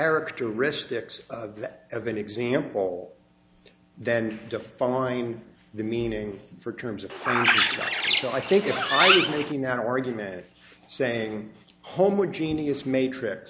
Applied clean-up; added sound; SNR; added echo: none; Bird; -4 dB; none.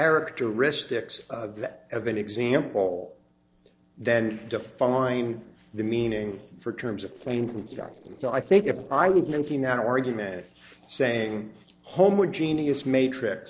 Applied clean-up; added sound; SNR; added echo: neural separator model SepFormer DNS4.